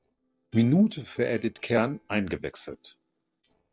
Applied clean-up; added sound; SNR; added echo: neural separator model SepFormer DNS4.